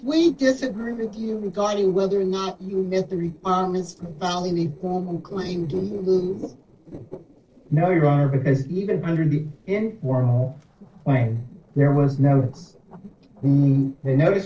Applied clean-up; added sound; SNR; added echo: neural separator model SepFormer DNS4.